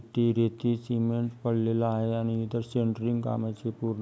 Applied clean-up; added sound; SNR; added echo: none; none; none; none.